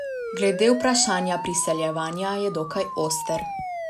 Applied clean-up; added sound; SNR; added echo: none; Siren; 7 dB; none.